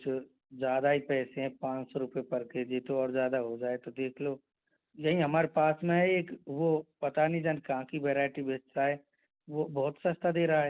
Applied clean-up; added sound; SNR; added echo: none; none; none; none.